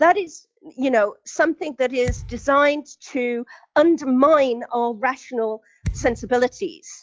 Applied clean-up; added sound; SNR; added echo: classical method log-MMSE.